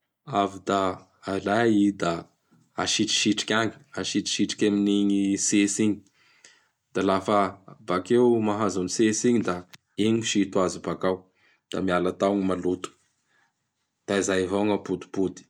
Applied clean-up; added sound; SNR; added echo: none; none; none; none.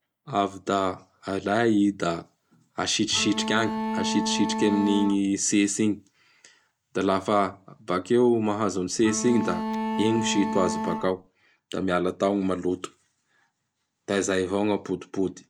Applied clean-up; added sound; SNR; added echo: none; Bowed string instrument; 4 dB; none.